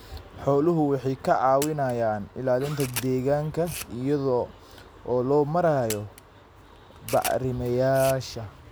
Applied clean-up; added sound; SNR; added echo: none; Camera; 15 dB; none.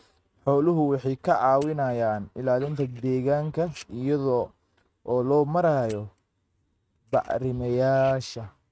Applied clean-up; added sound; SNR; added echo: neural mask model RNNoise.